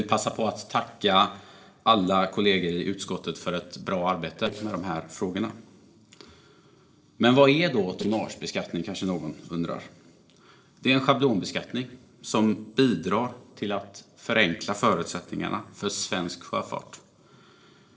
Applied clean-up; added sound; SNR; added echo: neural separator model SepFormer DNS4.